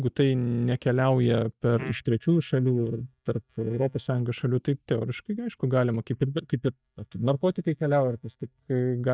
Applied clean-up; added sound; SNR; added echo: neural mask model DeepFilterNet 3.